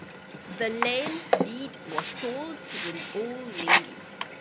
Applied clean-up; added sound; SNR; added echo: none; Sink (filling or washing); -4 dB; none.